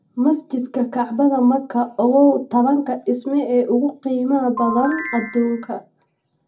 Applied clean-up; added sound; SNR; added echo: none; Ringtone / Chime; 9 dB; reverberation time 0.4 s.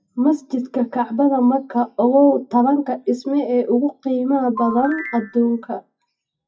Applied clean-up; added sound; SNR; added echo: classical method WPE with log-MMSE.